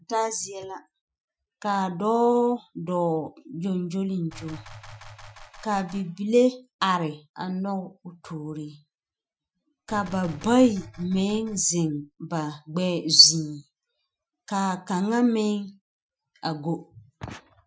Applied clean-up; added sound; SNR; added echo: classical method Wiener filter.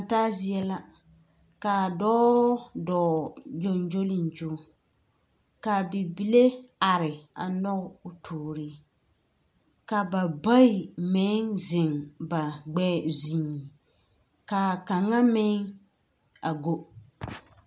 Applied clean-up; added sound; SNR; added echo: none; none; none; none.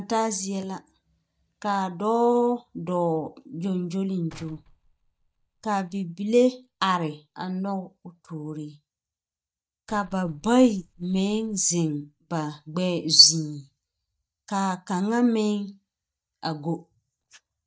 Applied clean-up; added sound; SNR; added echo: neural mask model DeepFilterNet 3.